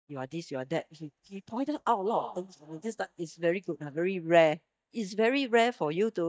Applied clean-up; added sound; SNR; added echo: neural mask model DeepFilterNet 3.